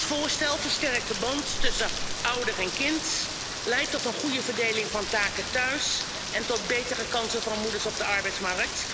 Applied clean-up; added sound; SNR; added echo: none; Rain; 3 dB; none.